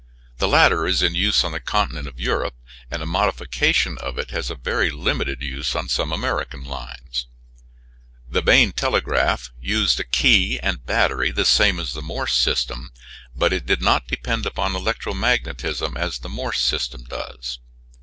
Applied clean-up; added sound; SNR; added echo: none; none; none; none.